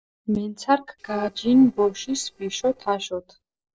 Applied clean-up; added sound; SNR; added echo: neural separator model SepFormer DNS4.